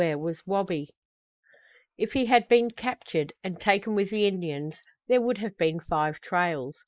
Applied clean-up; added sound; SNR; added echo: neural mask model Resemble Enhance denoiser.